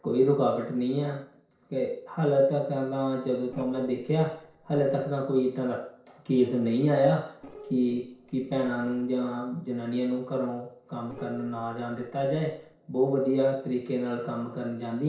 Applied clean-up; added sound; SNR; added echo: neural separator model SepFormer DNS4.